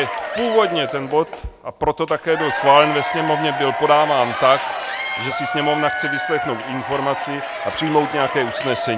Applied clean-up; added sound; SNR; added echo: none; Applause / Crowd / Cheering; 5 dB; none.